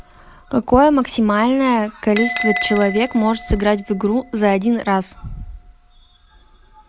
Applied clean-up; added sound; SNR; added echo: none; Bell; 13 dB; none.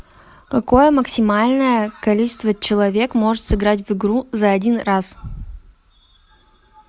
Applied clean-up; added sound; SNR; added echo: none; none; none; none.